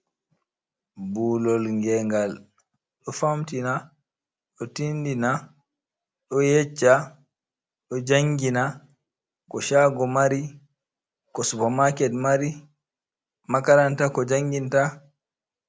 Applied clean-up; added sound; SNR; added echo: none; none; none; none.